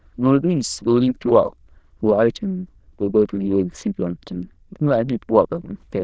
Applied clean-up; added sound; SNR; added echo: neural diffusion model UNIVERSE++.